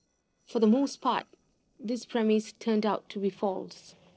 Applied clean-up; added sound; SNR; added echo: neural separator model SepFormer DNS4.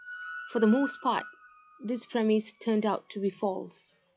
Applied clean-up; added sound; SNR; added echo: classical method log-MMSE.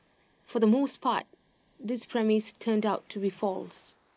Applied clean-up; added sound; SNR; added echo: neural mask model Resemble Enhance denoiser.